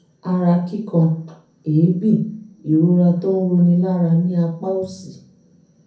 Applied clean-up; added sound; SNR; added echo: none; none; none; reverberation time 0.5 s.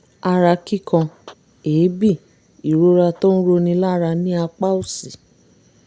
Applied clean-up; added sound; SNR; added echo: none; none; none; none.